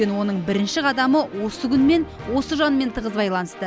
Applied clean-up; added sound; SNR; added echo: none; none; none; none.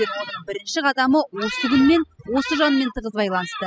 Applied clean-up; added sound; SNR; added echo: classical method spectral subtraction.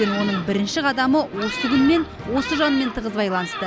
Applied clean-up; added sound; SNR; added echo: none; Thunderstorm; 10 dB; none.